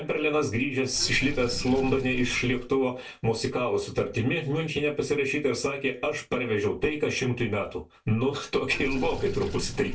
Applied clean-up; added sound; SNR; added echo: none; Sink (filling or washing) / Water; 12 dB; reverberation time 0.2 s.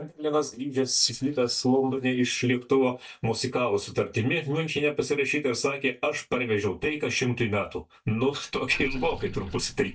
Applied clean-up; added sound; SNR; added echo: neural mask model DeepFilterNet 3.